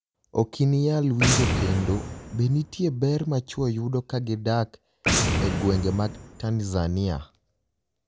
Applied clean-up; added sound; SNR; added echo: none; Boom; 4 dB; none.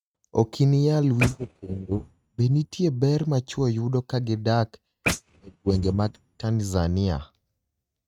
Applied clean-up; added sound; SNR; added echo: neural mask model RNNoise.